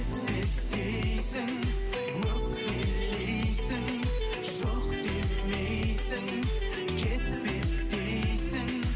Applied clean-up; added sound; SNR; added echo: none; none; none; none.